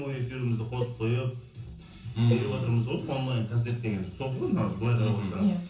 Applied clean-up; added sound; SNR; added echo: none; Cowbell; 15 dB; reverberation time 0.6 s.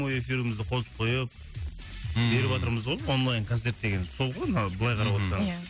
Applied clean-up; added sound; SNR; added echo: none; none; none; none.